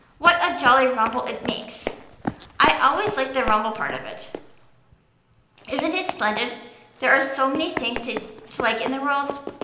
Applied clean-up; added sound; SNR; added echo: none; Run; 11 dB; reverberation time 0.8 s.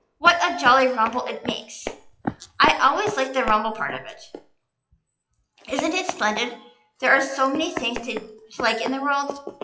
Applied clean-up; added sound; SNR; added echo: classical method WPE with log-MMSE.